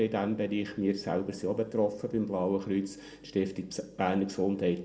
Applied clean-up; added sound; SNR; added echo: none; none; none; reverberation time 0.3 s.